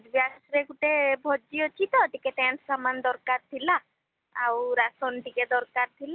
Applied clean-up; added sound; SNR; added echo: none; none; none; none.